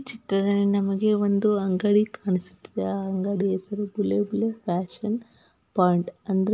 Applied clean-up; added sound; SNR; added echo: none; none; none; none.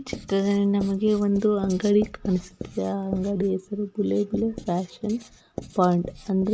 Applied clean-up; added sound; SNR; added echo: none; Writing; 15 dB; none.